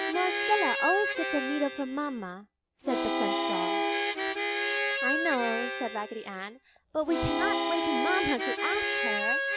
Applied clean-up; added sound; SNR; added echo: none; Harmonica; -2 dB; none.